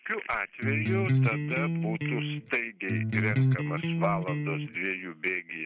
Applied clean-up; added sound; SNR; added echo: none; Electric guitar; -5 dB; none.